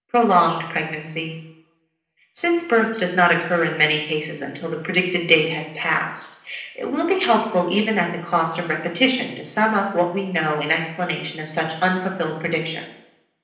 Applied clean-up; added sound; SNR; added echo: none; none; none; reverberation time 0.8 s.